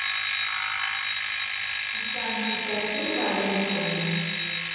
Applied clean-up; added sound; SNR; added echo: none; Alarm; -3 dB; reverberation time 2.2 s.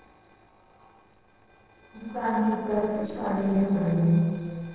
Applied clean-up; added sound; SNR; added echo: neural separator model SepFormer DNS4.